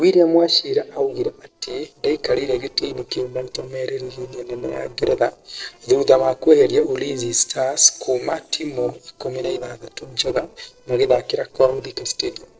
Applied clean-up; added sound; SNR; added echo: neural separator model SepFormer DNS4.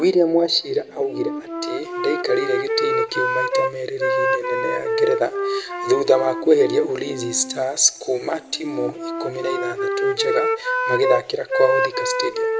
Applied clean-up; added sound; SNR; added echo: none; Wind instrument, woodwind instrument; 2 dB; reverberation time 0.8 s.